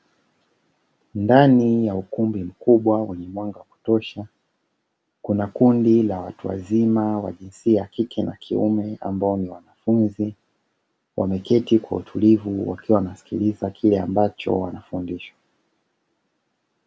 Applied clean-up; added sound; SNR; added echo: none; none; none; none.